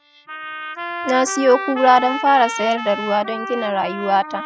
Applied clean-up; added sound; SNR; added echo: classical method spectral subtraction.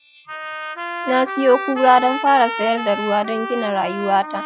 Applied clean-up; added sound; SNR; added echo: classical method Wiener filter.